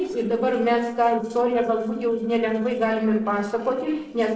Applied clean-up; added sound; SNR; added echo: neural separator model SepFormer DNS4.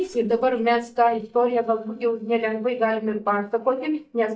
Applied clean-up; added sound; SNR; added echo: neural mask model DeepFilterNet 3.